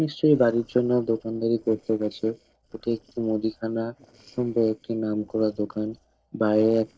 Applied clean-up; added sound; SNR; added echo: neural separator model SepFormer DNS4.